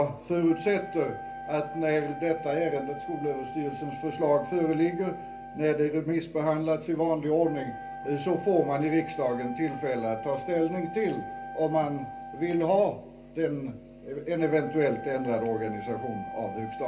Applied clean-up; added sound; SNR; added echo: none; Wind instrument, woodwind instrument; 12 dB; reverberation time 0.3 s.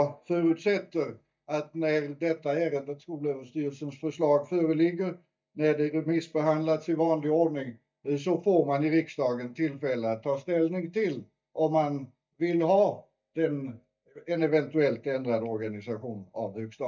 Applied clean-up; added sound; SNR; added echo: neural mask model DeepFilterNet 3.